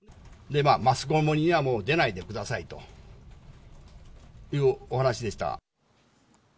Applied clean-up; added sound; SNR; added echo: none; none; none; none.